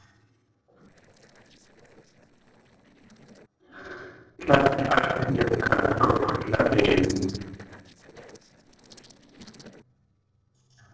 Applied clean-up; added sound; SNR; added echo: neural separator model SepFormer DNS4.